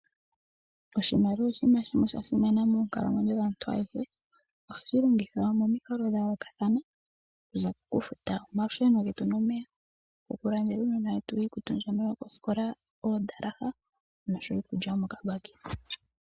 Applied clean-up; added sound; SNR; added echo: none; none; none; none.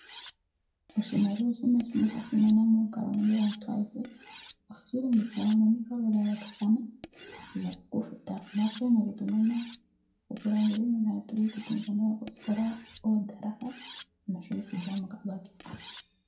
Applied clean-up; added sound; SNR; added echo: none; Cutlery, silverware; 15 dB; reverberation time 0.5 s.